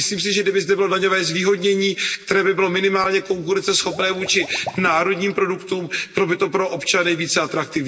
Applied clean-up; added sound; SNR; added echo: none; Liquid; 18 dB; reverberation time 1.1 s.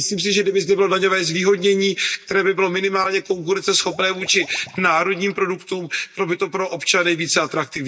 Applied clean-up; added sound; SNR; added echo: neural mask model DeepFilterNet 3.